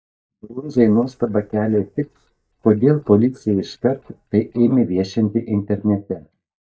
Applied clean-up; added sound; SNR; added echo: neural mask model DeepFilterNet 3.